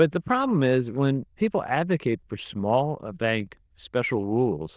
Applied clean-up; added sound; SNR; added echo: neural diffusion model UNIVERSE++.